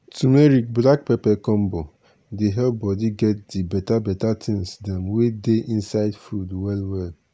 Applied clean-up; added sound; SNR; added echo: none; none; none; none.